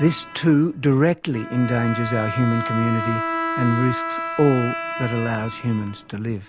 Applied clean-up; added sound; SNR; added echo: none; Bowed string instrument; 7 dB; none.